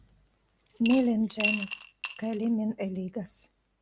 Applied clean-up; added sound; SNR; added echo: none; Coin (dropping) / Glass; 3 dB; none.